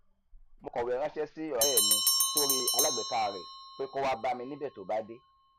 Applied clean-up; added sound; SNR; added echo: none; Bell; -2 dB; none.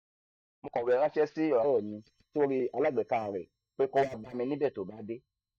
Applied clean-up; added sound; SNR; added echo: neural mask model DeepFilterNet 3.